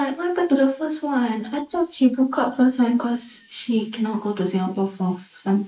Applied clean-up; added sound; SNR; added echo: neural mask model Resemble Enhance denoiser.